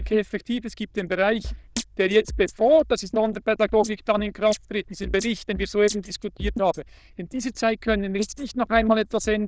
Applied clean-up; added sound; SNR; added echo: neural diffusion model UNIVERSE++.